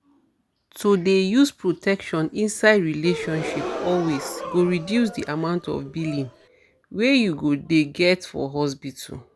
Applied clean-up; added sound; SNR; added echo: none; Gasp; 11 dB; none.